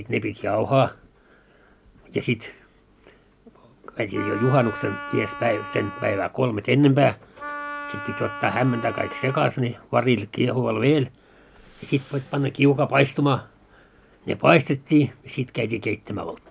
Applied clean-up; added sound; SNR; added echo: none; Wind instrument, woodwind instrument; 11 dB; none.